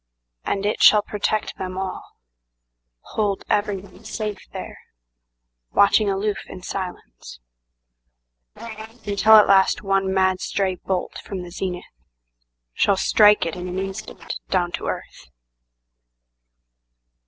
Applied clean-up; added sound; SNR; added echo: neural separator model SepFormer DNS4.